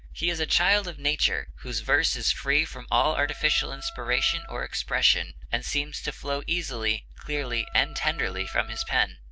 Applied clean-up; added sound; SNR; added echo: none; Wind instrument, woodwind instrument; 19 dB; none.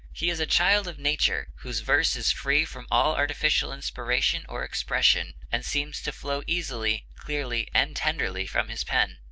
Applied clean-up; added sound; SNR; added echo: none; none; none; none.